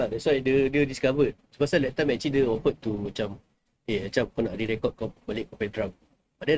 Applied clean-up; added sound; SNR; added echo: neural mask model RNNoise.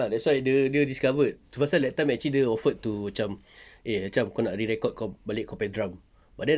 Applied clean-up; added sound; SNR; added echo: none; none; none; none.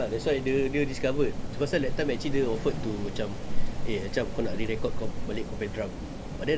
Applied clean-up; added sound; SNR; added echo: none; Rain; -1 dB; none.